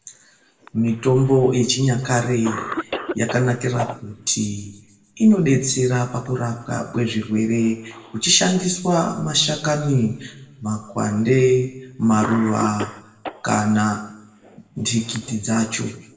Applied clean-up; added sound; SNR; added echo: none; Cough; 15 dB; reverberation time 0.7 s.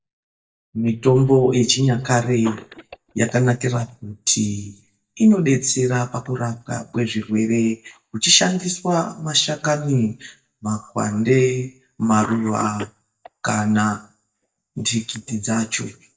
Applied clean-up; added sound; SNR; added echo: neural mask model DeepFilterNet 3.